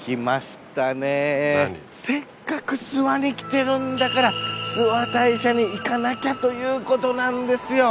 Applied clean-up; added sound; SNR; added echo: none; none; none; none.